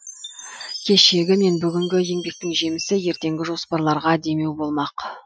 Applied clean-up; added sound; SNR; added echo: classical method Wiener filter.